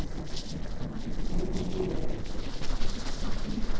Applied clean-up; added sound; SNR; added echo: neural separator model SepFormer DNS4.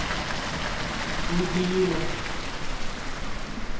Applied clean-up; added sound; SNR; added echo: none; Water; -4 dB; reverberation time 0.7 s.